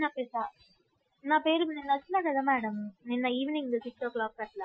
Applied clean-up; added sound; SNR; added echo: classical method Wiener filter.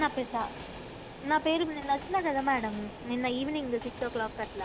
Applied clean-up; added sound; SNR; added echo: none; Train; 12 dB; none.